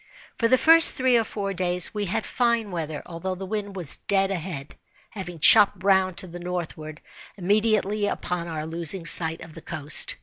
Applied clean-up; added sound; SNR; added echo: none; none; none; none.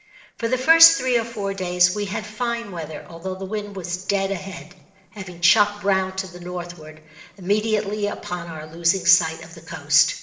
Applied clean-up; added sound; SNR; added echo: neural separator model SepFormer DNS4.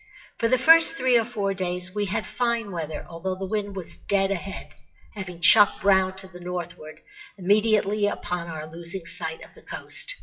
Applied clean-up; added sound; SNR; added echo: classical method WPE with log-MMSE.